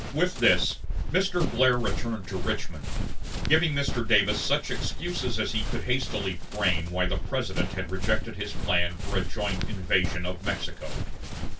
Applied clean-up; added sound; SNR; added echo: none; Run; -1 dB; reverberation time 0.2 s.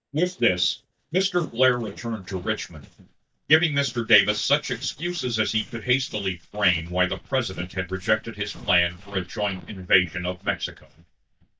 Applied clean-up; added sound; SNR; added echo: neural mask model DeepFilterNet 3.